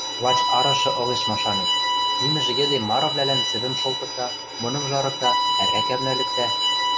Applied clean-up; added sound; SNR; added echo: none; Bowed string instrument; -3 dB; none.